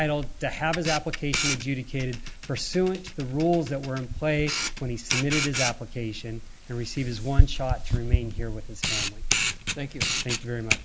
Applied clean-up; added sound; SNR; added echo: none; Camera; -1 dB; none.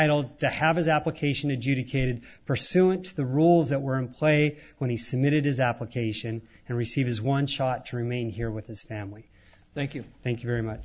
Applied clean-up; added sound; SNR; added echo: none; none; none; none.